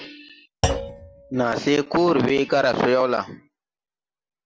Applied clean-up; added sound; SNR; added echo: none; Thump, thud; 8 dB; none.